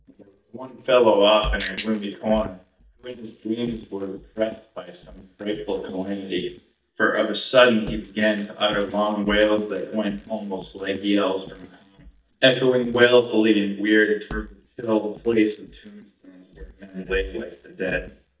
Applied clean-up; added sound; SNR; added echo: neural mask model DeepFilterNet 3.